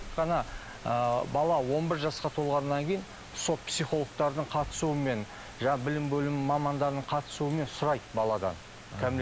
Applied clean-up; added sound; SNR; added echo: none; Rain; 16 dB; none.